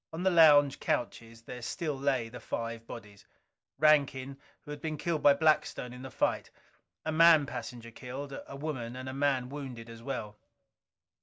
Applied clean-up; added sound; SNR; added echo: none; none; none; none.